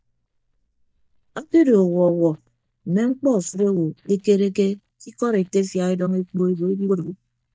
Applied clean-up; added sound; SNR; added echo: neural mask model DeepFilterNet 3.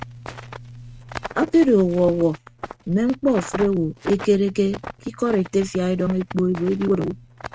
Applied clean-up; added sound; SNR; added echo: neural mask model RNNoise.